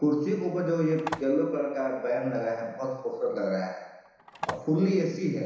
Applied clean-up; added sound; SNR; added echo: none; Telephone; 11 dB; reverberation time 1.0 s.